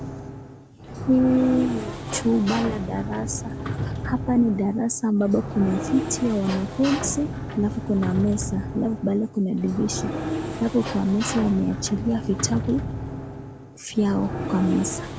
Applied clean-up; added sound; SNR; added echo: none; Sliding door; 6 dB; none.